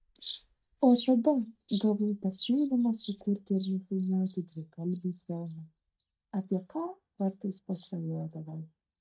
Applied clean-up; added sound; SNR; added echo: neural mask model DeepFilterNet 3.